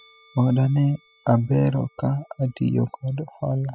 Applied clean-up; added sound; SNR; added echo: classical method spectral subtraction.